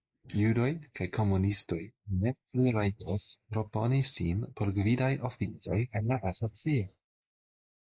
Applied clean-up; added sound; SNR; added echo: neural mask model Resemble Enhance denoiser.